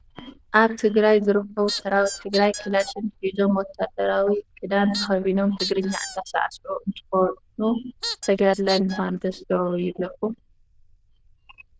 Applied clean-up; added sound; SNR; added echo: neural diffusion model UNIVERSE++.